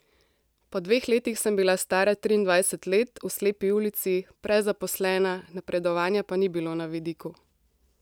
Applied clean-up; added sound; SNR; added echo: none; none; none; none.